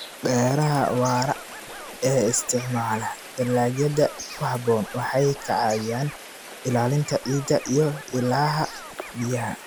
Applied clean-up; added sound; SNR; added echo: none; Scratching (performance technique) + Rain; 15 dB; none.